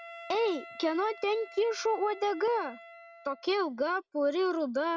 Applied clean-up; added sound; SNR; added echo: none; Wind instrument, woodwind instrument; 19 dB; none.